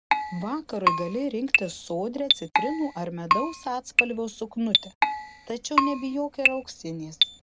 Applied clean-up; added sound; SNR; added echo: none; Keyboard (musical); -4 dB; none.